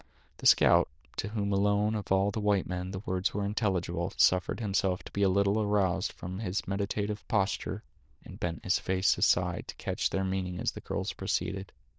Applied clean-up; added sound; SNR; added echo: neural diffusion model UNIVERSE++.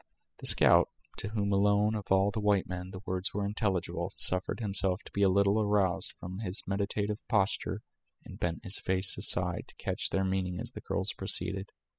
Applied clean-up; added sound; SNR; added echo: classical method spectral subtraction.